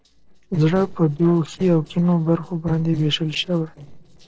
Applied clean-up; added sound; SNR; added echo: neural separator model SepFormer DNS4.